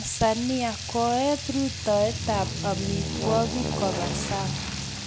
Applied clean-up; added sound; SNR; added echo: none; Water tap, faucet / Liquid + Aircraft; 3 dB; none.